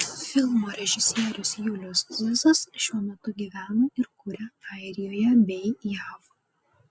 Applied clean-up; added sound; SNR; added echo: none; none; none; none.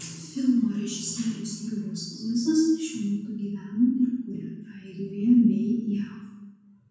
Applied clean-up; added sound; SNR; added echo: none; none; none; reverberation time 1.1 s.